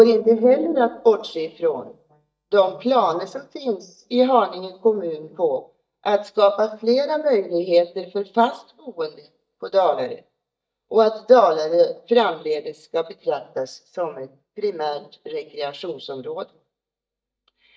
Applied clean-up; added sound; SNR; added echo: neural mask model DeepFilterNet 3.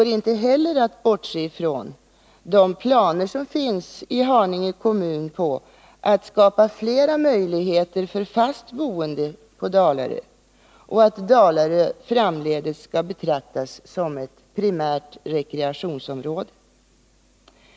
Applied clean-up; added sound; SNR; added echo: none; none; none; none.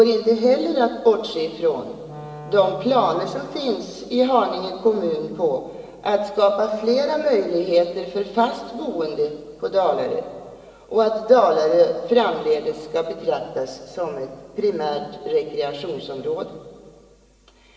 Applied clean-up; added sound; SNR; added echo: none; Wind instrument, woodwind instrument; 18 dB; reverberation time 2.0 s.